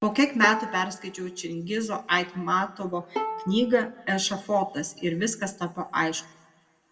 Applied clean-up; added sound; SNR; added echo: none; Bowed string instrument; 11 dB; reverberation time 0.5 s.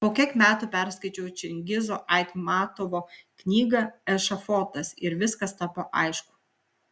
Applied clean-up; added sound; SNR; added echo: none; none; none; none.